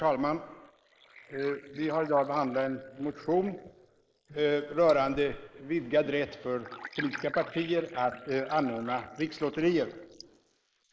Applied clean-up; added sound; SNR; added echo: neural mask model Resemble Enhance denoiser.